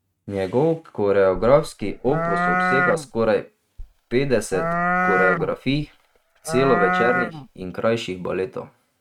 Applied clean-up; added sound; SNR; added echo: neural mask model RNNoise.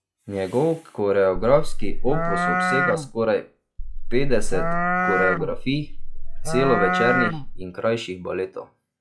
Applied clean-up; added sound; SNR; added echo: classical method log-MMSE.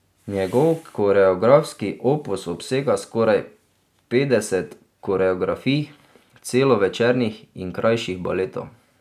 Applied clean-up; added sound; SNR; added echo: none; none; none; none.